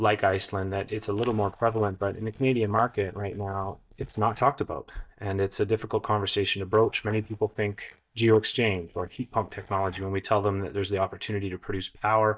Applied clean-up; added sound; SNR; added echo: neural mask model DeepFilterNet 3.